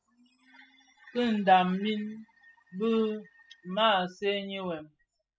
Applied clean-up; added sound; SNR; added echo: classical method spectral subtraction.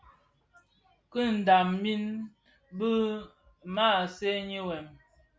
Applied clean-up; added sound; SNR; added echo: none; none; none; none.